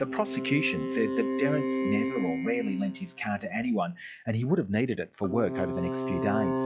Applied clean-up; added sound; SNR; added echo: classical method log-MMSE.